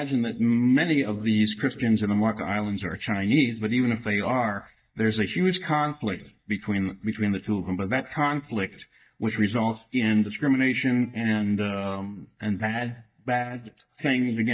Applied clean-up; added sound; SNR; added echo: neural mask model DeepFilterNet 3.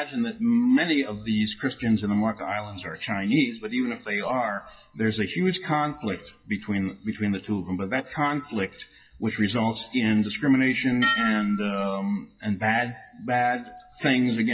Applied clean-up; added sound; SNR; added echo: classical method WPE with log-MMSE.